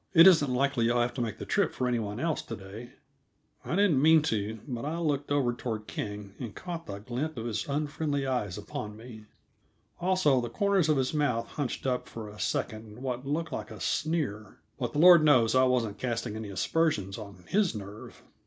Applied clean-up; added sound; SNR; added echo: none; none; none; none.